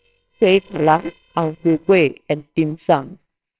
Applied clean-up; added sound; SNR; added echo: neural separator model SepFormer WHAMR!.